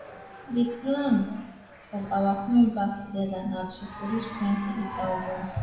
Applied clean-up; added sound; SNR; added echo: none; Applause / Cheering; 15 dB; reverberation time 0.9 s.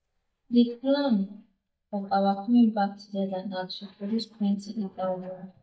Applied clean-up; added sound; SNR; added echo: neural mask model DeepFilterNet 3.